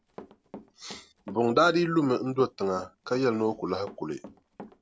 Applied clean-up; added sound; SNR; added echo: none; Run; 20 dB; none.